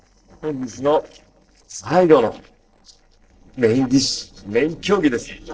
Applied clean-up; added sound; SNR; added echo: neural separator model SepFormer DNS4.